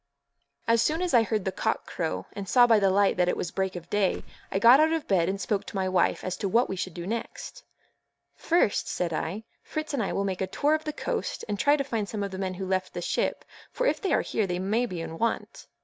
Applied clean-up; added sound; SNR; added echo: none; Whoosh, swoosh, swish; 16 dB; none.